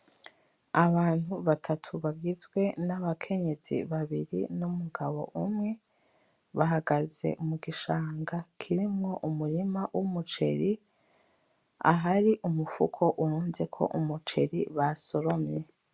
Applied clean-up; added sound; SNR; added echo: none; none; none; none.